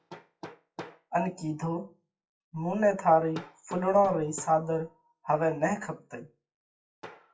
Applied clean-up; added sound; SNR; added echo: classical method WPE with log-MMSE.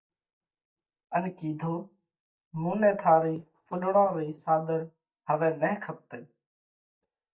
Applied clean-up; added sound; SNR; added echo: neural mask model DeepFilterNet 3.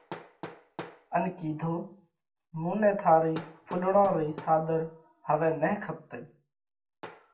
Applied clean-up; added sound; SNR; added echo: none; Hammer; 19 dB; reverberation time 0.3 s.